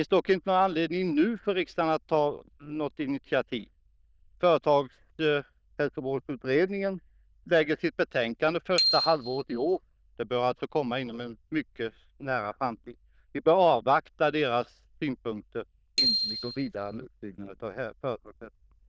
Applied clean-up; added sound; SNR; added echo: neural diffusion model UNIVERSE++.